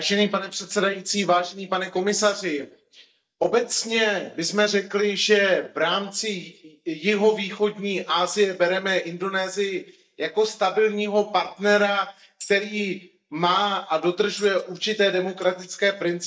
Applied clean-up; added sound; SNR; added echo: neural mask model DeepFilterNet 3.